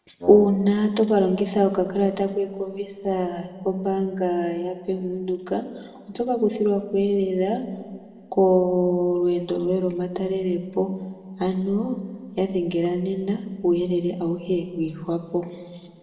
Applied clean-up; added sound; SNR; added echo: none; Wind instrument, woodwind instrument; 10 dB; reverberation time 1.4 s.